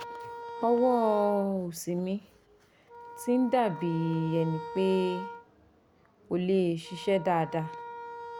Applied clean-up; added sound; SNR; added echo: none; Wind instrument, woodwind instrument; 13 dB; none.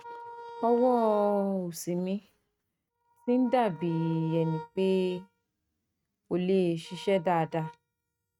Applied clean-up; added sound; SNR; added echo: neural mask model RNNoise.